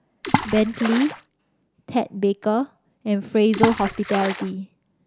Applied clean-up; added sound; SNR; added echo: none; Water / Splash, splatter; 3 dB; none.